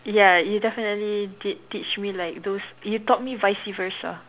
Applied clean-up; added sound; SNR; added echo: none; none; none; none.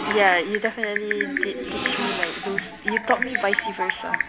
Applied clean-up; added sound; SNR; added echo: none; Typing; 1 dB; none.